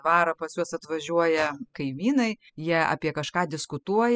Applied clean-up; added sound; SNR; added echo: classical method spectral subtraction.